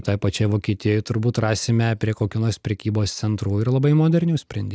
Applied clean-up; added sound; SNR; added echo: none; none; none; none.